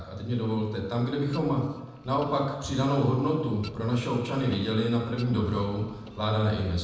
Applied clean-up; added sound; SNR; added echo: neural separator model SepFormer DNS4.